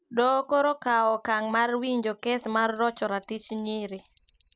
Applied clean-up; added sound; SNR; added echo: none; Alarm; 19 dB; none.